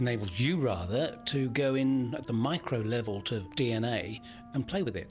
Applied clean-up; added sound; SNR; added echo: none; Wind instrument, woodwind instrument; 19 dB; none.